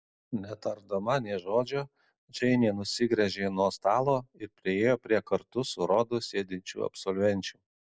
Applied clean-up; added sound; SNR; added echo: none; none; none; none.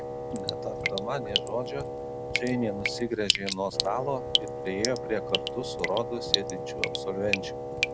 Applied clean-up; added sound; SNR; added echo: none; Wind instrument, woodwind instrument + Drip; -1 dB; none.